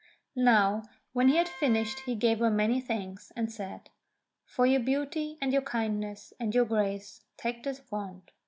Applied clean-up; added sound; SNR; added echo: none; Wind instrument, woodwind instrument; 18 dB; none.